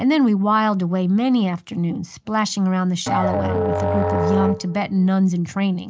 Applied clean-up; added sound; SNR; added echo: none; Musical instrument; 3 dB; none.